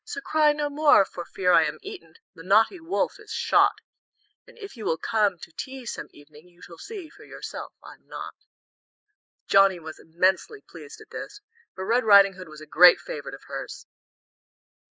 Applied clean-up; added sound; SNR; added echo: neural mask model Resemble Enhance denoiser.